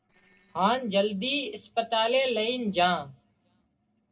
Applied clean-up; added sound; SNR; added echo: neural separator model SepFormer DNS4.